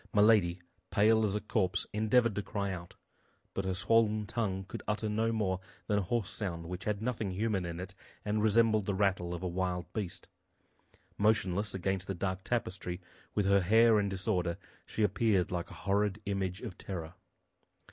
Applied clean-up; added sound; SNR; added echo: none; none; none; none.